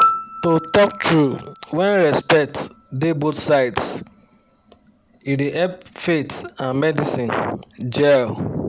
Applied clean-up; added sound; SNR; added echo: none; Piano; 10 dB; none.